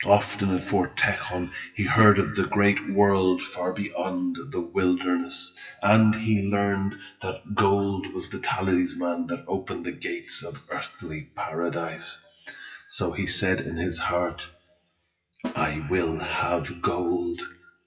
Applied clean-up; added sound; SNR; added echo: classical method WPE with log-MMSE.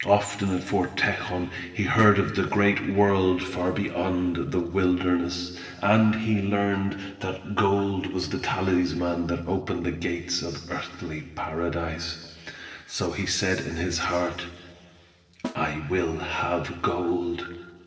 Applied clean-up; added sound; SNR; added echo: neural separator model SepFormer DNS4.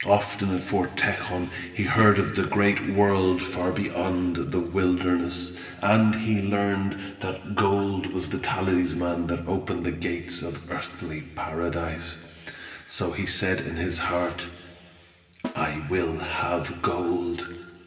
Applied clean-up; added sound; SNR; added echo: none; Snare drum; 15 dB; reverberation time 2.0 s.